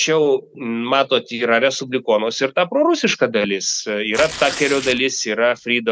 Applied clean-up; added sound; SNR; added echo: none; Tearing; 12 dB; none.